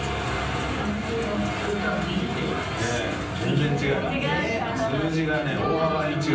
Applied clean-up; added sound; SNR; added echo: none; Bass guitar; 16 dB; reverberation time 0.6 s.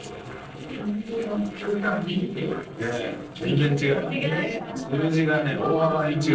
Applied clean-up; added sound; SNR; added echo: neural separator model SepFormer DNS4.